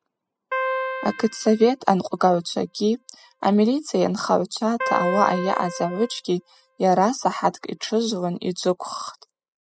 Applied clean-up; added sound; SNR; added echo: classical method spectral subtraction.